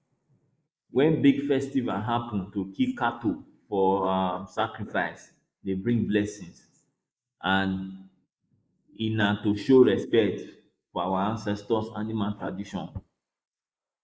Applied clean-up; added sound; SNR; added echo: neural mask model Resemble Enhance denoiser.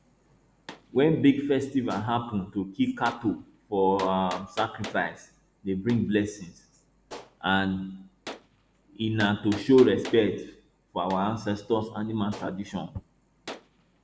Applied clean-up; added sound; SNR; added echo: none; Gunshot, gunfire; 18 dB; none.